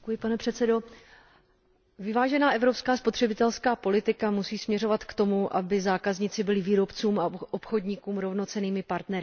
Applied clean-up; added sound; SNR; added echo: none; none; none; none.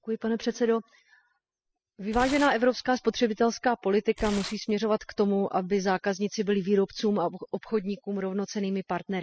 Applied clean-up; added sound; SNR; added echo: classical method spectral subtraction.